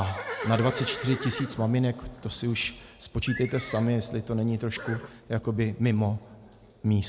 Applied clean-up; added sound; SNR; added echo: none; Livestock, farm animals, working animals; 13 dB; none.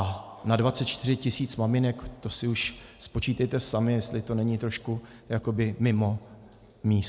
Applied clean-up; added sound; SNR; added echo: none; none; none; none.